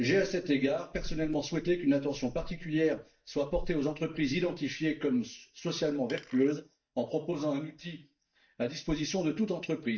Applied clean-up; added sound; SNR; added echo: neural mask model DeepFilterNet 3.